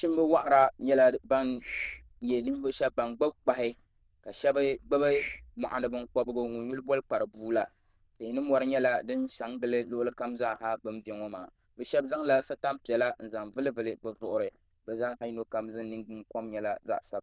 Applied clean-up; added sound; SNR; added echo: neural diffusion model UNIVERSE++.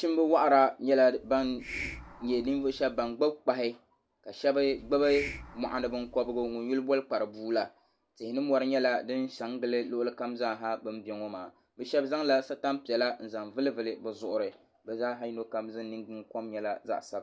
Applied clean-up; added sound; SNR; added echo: none; Hiss; 13 dB; none.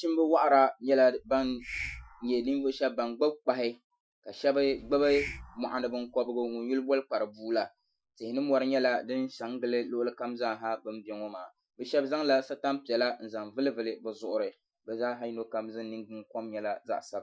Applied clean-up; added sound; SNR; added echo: classical method Wiener filter.